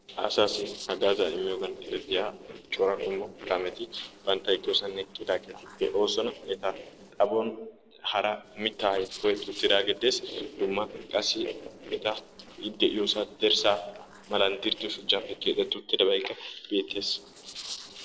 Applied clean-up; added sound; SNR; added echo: neural separator model SepFormer DNS4.